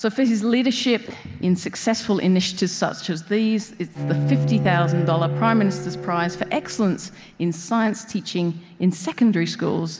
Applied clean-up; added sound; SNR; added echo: none; Bowed string instrument; 3 dB; none.